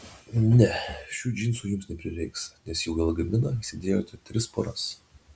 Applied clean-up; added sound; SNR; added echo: none; none; none; none.